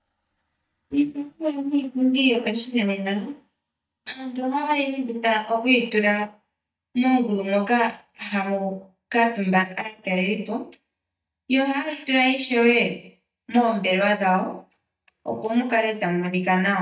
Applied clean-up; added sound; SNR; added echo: neural mask model DeepFilterNet 3.